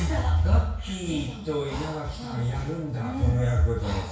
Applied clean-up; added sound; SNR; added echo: none; Breathing; 17 dB; reverberation time 0.6 s.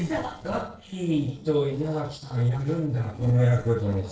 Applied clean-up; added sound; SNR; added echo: neural separator model SepFormer DNS4.